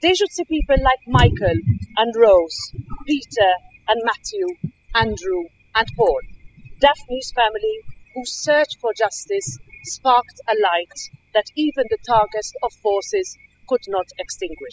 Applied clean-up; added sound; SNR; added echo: classical method spectral subtraction.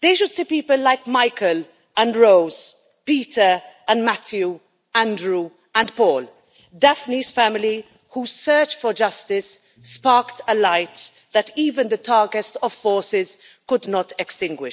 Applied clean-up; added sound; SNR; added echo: none; none; none; none.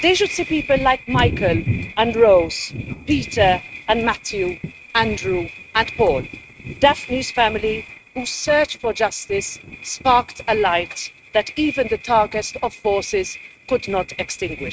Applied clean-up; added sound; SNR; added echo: neural mask model RNNoise.